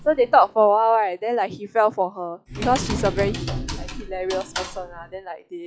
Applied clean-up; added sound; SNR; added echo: classical method log-MMSE.